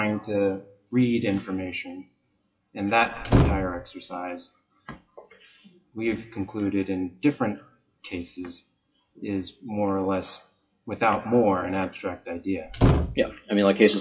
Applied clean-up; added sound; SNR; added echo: classical method WPE with log-MMSE.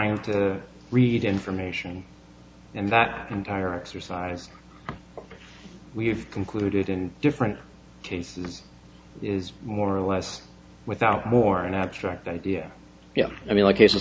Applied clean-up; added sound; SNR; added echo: none; none; none; none.